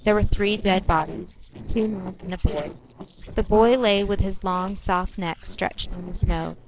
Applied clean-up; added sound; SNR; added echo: neural separator model SepFormer DNS4.